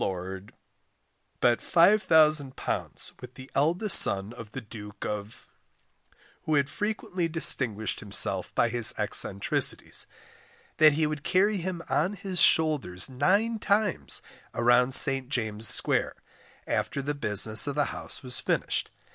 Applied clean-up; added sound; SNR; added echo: none; none; none; none.